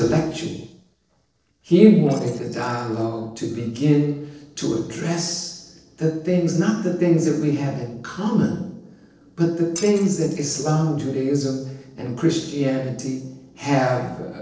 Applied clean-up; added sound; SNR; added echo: neural separator model SepFormer DNS4.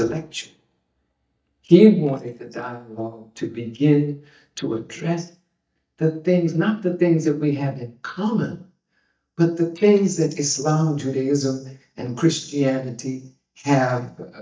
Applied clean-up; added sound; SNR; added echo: neural mask model DeepFilterNet 3.